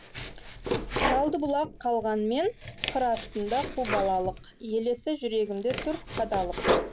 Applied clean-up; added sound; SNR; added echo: none; Domestic sounds, home sounds; 4 dB; none.